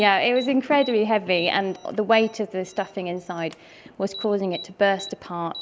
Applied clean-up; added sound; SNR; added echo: none; Alarm; 19 dB; none.